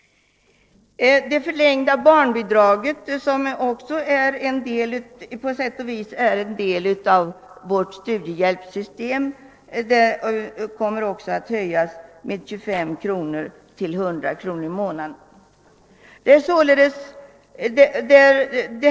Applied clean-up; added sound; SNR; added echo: neural separator model SepFormer DNS4.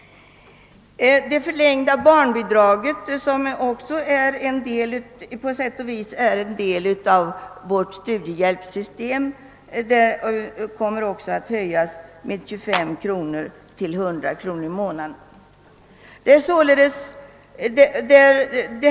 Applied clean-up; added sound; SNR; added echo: none; Clapping; 8 dB; none.